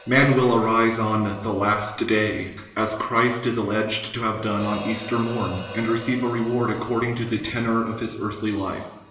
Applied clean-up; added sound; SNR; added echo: none; Hi-hat; 19 dB; reverberation time 1.0 s.